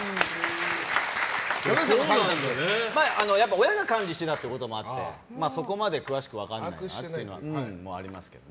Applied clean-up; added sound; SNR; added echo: none; none; none; none.